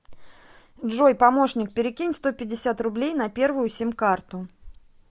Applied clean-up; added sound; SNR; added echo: none; none; none; none.